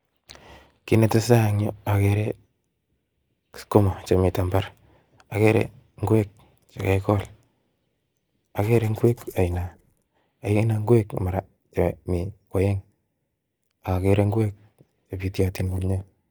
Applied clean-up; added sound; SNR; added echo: neural mask model DeepFilterNet 3.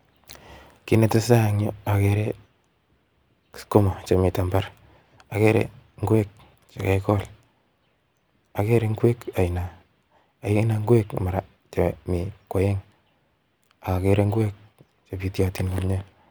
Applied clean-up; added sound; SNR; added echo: none; none; none; none.